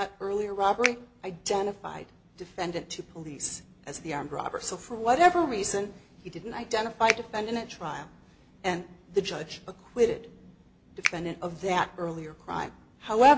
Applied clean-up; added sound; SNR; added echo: none; Finger snapping; 2 dB; none.